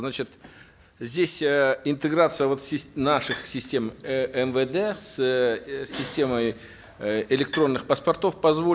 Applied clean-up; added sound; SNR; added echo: none; Bowed string instrument; 15 dB; none.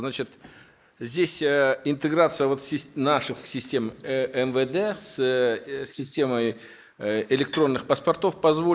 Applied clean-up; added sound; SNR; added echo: neural mask model Resemble Enhance denoiser.